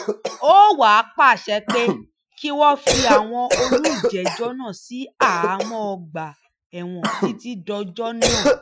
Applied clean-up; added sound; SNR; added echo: classical method Wiener filter.